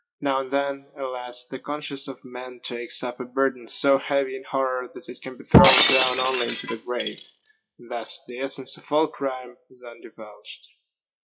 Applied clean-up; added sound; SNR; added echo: classical method WPE with log-MMSE.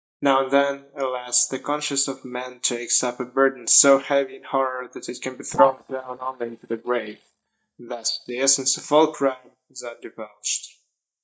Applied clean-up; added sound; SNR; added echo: neural mask model DeepFilterNet 3.